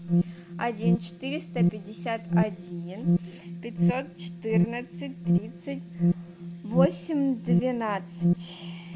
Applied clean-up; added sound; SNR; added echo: none; Alarm; -5 dB; none.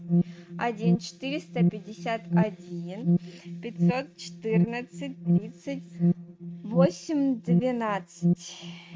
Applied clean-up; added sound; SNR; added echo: neural mask model RNNoise.